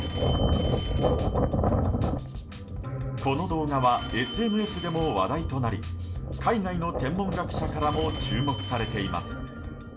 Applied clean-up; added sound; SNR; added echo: none; Telephone; 16 dB; reverberation time 0.8 s.